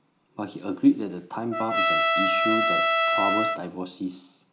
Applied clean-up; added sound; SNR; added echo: none; Trumpet; -3 dB; reverberation time 0.4 s.